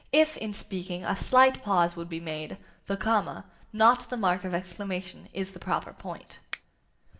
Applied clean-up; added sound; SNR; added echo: none; Finger snapping; 11 dB; reverberation time 0.6 s.